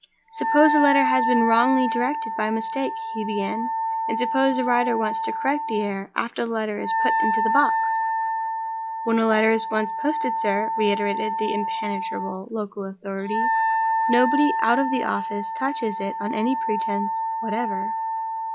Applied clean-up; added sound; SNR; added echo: none; Wind instrument, woodwind instrument; 0 dB; none.